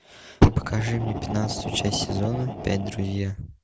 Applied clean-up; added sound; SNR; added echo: none; Fire; -1 dB; none.